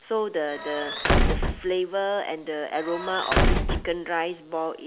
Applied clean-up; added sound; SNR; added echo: none; Squeak / Slam / Wood; -4 dB; none.